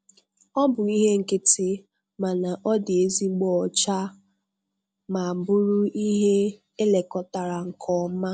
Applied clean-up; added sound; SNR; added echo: none; none; none; none.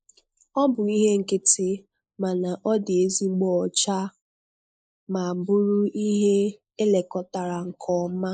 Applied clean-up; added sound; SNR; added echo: neural mask model Resemble Enhance denoiser.